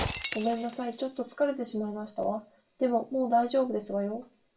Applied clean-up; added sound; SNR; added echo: none; Shatter; 9 dB; reverberation time 0.2 s.